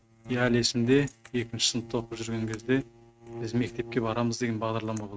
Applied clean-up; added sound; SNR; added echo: neural mask model RNNoise.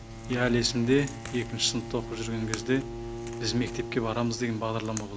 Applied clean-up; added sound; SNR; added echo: none; Bowed string instrument + Crack / Crackle; 9 dB; none.